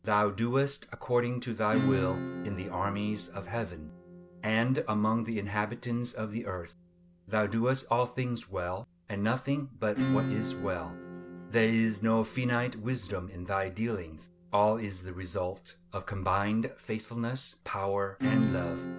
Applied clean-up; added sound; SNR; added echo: none; Acoustic guitar / Strum; 8 dB; none.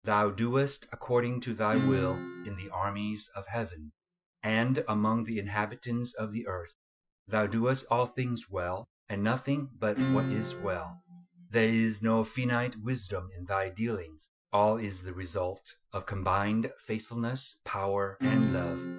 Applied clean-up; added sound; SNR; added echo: classical method Wiener filter.